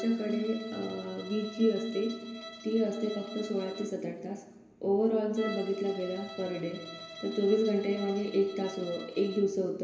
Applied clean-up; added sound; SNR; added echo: none; Bowed string instrument; 15 dB; reverberation time 0.7 s.